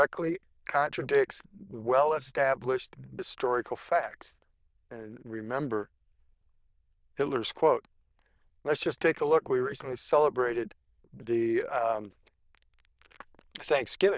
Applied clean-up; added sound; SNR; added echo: neural diffusion model UNIVERSE++.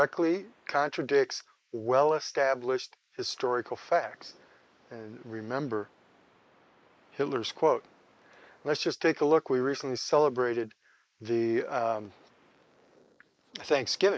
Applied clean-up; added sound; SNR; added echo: neural mask model Resemble Enhance denoiser.